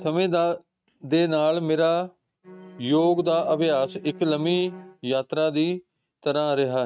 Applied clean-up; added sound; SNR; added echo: neural mask model RNNoise.